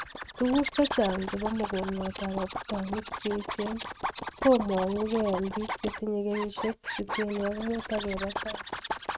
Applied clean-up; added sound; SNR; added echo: neural mask model RNNoise.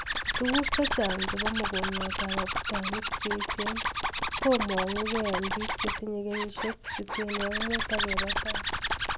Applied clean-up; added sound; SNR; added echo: none; Zipper (clothing); -1 dB; none.